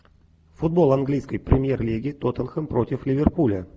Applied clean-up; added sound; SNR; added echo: none; none; none; none.